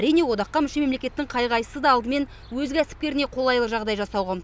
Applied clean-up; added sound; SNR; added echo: none; none; none; none.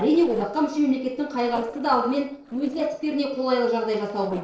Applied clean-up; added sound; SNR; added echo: neural separator model SepFormer DNS4.